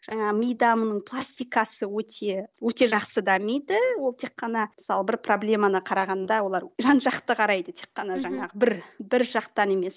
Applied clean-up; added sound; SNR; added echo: none; none; none; none.